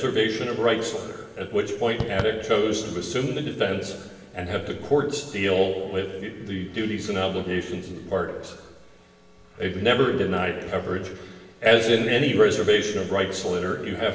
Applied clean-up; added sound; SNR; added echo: none; Fireworks; 12 dB; reverberation time 1.4 s.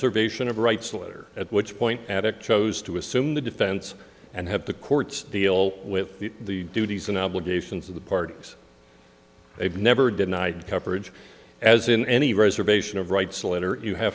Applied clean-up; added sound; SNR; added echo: none; none; none; none.